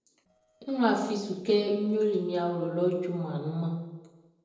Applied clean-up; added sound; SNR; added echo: neural separator model SepFormer DNS4.